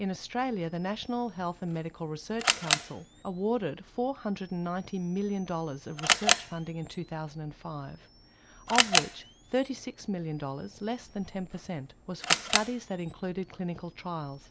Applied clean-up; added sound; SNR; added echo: none; Camera; 1 dB; none.